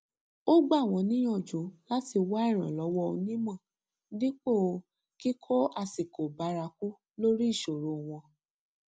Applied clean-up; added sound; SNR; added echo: none; none; none; none.